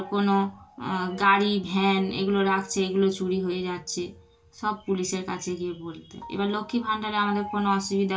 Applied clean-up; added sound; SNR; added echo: none; Piano; 19 dB; reverberation time 0.2 s.